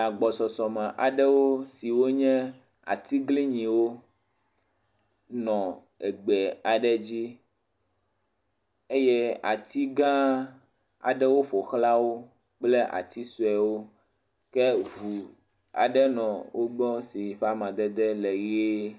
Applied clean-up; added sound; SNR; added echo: none; none; none; none.